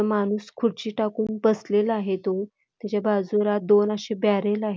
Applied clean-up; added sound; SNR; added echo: none; none; none; none.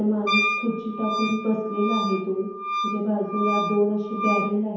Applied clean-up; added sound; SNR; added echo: none; Wind instrument, woodwind instrument; 3 dB; reverberation time 1.0 s.